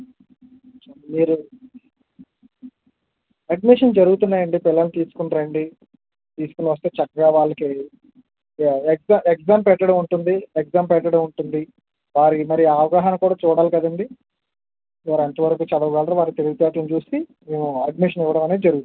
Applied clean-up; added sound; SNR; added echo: none; none; none; none.